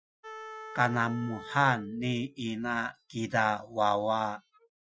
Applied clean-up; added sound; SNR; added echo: classical method Wiener filter.